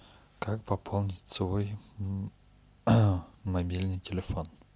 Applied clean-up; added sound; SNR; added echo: none; none; none; none.